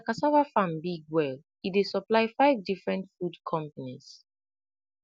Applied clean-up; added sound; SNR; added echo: none; none; none; none.